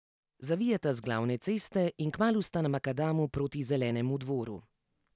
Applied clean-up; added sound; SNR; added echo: none; none; none; none.